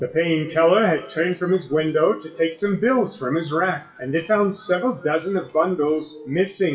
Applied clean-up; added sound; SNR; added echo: classical method WPE with log-MMSE.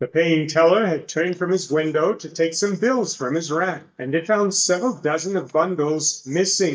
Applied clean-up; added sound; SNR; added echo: neural mask model DeepFilterNet 3.